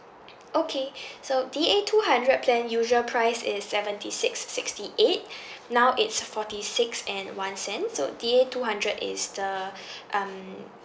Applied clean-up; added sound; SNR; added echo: none; none; none; none.